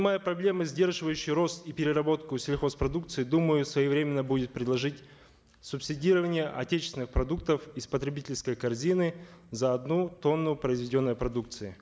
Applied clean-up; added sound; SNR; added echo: none; none; none; none.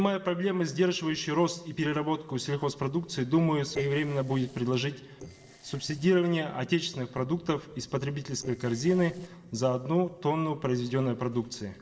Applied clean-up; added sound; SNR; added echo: neural separator model SepFormer DNS4.